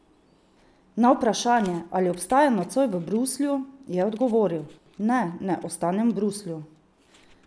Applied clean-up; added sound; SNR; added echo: none; none; none; none.